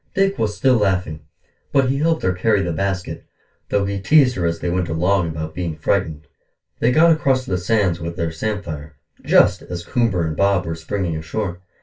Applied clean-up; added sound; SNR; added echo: none; none; none; reverberation time 0.2 s.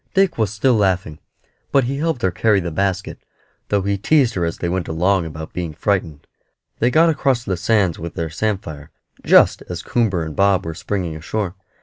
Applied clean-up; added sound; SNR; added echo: none; none; none; none.